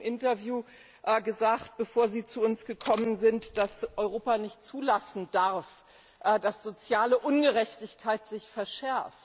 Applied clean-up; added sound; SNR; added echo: none; Cutlery, silverware; 19 dB; none.